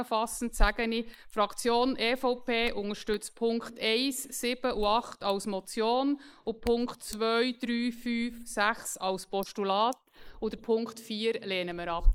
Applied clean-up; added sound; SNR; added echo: neural mask model Resemble Enhance denoiser.